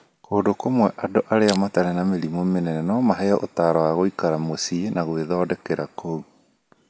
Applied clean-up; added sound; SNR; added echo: none; Crushing; 11 dB; none.